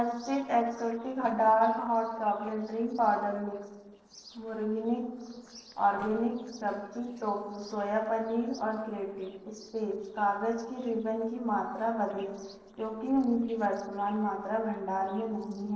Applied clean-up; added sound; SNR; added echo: neural separator model SepFormer DNS4.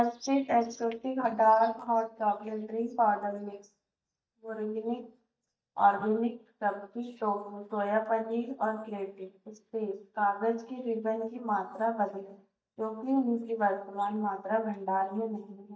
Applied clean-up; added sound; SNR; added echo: neural mask model DeepFilterNet 3.